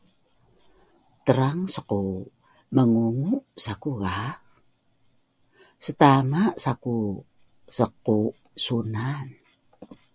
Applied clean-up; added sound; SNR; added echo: none; none; none; none.